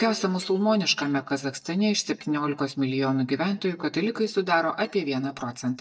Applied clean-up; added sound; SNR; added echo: neural mask model DeepFilterNet 3.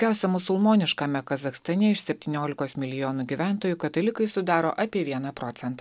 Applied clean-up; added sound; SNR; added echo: none; none; none; none.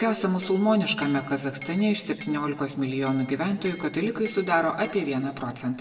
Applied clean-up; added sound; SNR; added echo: none; Chink, clink; 17 dB; reverberation time 1.1 s.